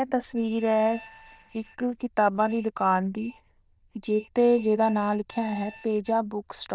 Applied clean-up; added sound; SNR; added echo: neural diffusion model UNIVERSE++.